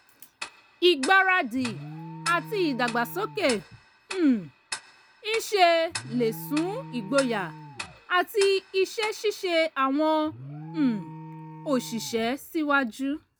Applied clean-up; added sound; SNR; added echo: none; Alarm + Tick-tock; 14 dB; none.